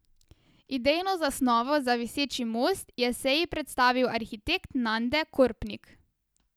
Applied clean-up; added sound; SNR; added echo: none; none; none; none.